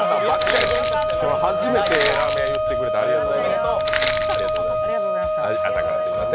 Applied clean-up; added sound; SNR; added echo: none; Crushing + Wind instrument, woodwind instrument; -4 dB; none.